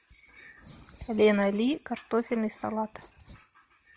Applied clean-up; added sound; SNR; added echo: none; none; none; none.